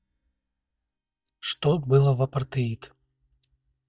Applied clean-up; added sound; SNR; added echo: neural mask model DeepFilterNet 3.